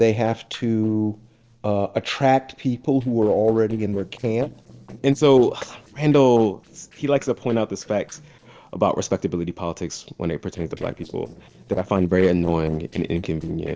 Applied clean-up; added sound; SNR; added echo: neural separator model SepFormer DNS4.